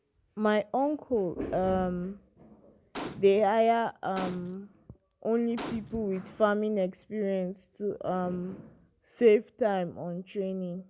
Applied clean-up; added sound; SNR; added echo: none; Gunshot, gunfire; 14 dB; none.